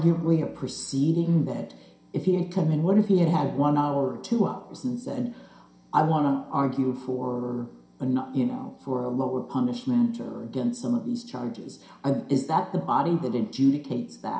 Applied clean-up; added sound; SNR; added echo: none; none; none; reverberation time 0.5 s.